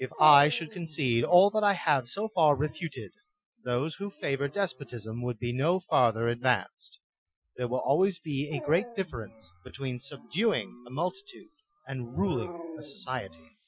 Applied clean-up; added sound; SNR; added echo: classical method Wiener filter.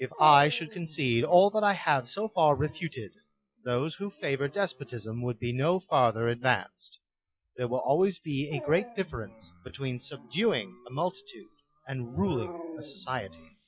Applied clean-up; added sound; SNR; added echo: classical method log-MMSE.